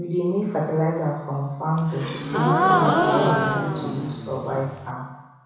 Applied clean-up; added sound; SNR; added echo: none; Gasp; -3 dB; reverberation time 1.0 s.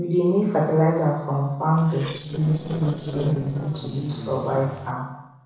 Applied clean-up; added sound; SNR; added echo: neural separator model SepFormer DNS4.